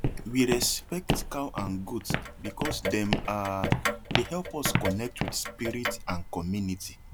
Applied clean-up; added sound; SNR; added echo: none; Walk, footsteps + Clock; 1 dB; none.